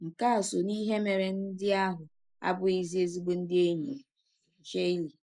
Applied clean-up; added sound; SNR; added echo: neural mask model Resemble Enhance denoiser.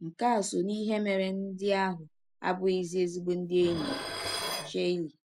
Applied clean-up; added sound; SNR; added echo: none; Dishes, pots, and pans; 10 dB; none.